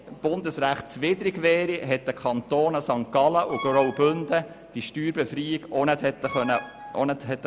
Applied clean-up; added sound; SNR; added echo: none; Alarm; 13 dB; none.